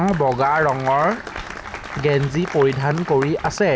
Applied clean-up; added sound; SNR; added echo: none; Applause; 13 dB; none.